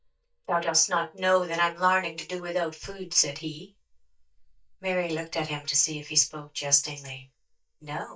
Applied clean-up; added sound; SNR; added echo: neural mask model DeepFilterNet 3.